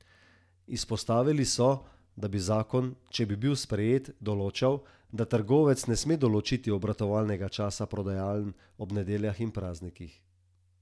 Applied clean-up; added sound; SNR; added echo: none; none; none; none.